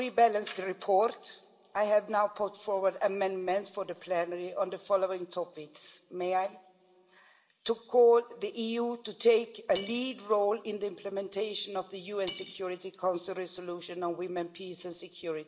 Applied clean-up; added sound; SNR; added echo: none; Cutlery, silverware / Dishes, pots, and pans; 14 dB; reverberation time 1.0 s.